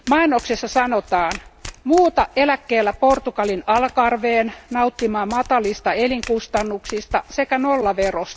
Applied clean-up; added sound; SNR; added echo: none; Domestic sounds, home sounds; 19 dB; none.